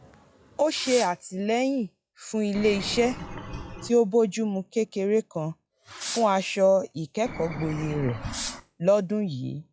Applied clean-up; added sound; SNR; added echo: classical method log-MMSE.